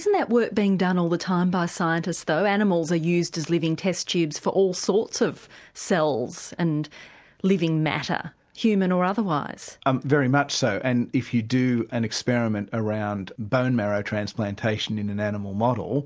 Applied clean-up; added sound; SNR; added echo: none; none; none; none.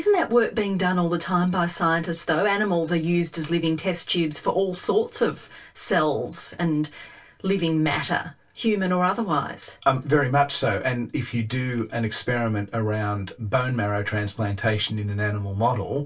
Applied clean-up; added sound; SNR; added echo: none; none; none; reverberation time 0.2 s.